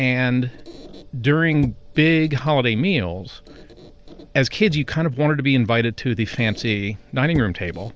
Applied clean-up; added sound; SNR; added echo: none; Squeak; 18 dB; none.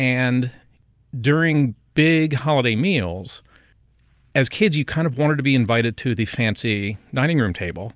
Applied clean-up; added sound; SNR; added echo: none; none; none; none.